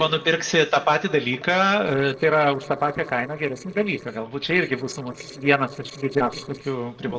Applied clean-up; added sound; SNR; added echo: neural separator model SepFormer DNS4.